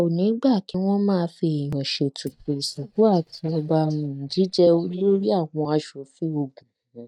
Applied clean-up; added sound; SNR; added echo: neural mask model DeepFilterNet 3.